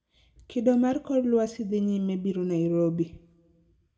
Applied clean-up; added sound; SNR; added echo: none; none; none; reverberation time 0.5 s.